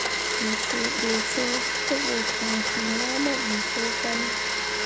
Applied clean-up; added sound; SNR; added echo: none; Domestic sounds, home sounds; -5 dB; none.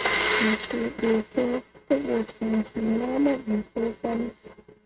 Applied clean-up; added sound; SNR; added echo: neural mask model RNNoise.